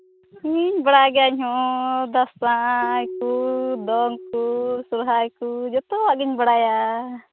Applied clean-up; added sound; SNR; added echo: neural mask model RNNoise.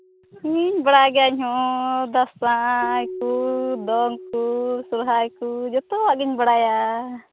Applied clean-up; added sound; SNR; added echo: none; Keyboard (musical); 18 dB; none.